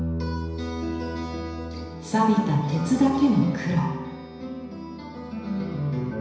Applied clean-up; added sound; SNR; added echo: none; none; none; reverberation time 1.0 s.